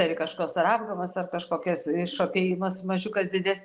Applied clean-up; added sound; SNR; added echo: none; none; none; none.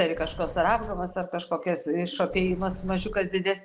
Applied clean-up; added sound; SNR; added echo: none; Sliding door; 12 dB; none.